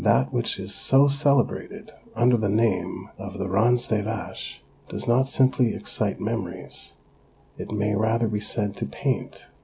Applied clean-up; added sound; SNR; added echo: none; none; none; none.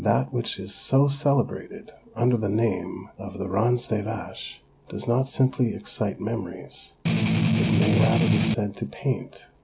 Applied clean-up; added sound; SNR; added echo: none; Strum; -5 dB; none.